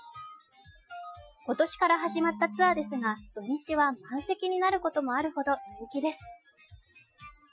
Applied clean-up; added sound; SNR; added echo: classical method Wiener filter.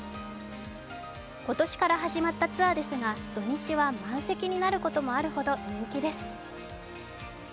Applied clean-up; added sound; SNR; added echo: none; Wind instrument, woodwind instrument; 13 dB; none.